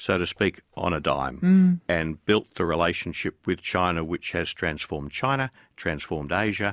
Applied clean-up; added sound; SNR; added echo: none; none; none; none.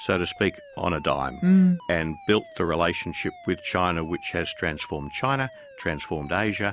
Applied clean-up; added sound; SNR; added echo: none; Alarm; 19 dB; none.